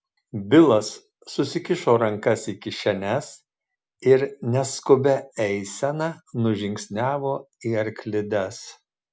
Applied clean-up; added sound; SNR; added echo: none; none; none; none.